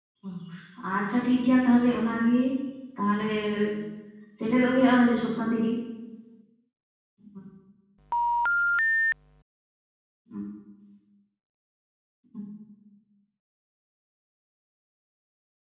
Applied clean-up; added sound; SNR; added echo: none; Telephone; -3 dB; reverberation time 1.2 s.